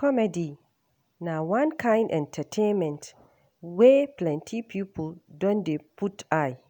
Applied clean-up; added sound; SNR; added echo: none; none; none; none.